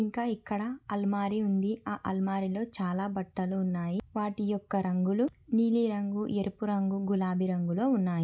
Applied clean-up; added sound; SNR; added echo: none; none; none; none.